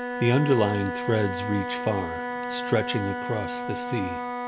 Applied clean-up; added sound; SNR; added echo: none; Wind instrument, woodwind instrument; 4 dB; none.